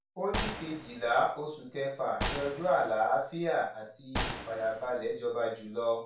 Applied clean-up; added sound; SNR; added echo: none; Gunshot, gunfire; 8 dB; reverberation time 0.3 s.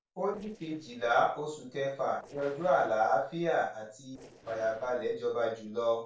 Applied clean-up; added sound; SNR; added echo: neural separator model SepFormer DNS4.